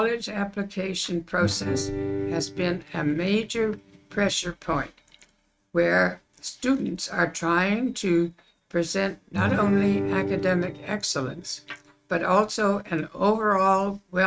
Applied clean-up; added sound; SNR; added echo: neural mask model RNNoise.